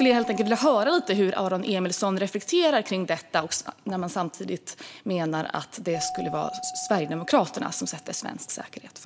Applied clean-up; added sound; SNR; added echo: none; Keyboard (musical); 15 dB; none.